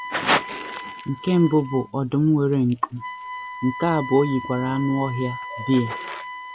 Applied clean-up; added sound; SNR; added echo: none; Wind instrument, woodwind instrument; 12 dB; none.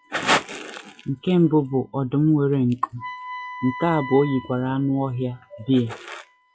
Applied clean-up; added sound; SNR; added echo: classical method log-MMSE.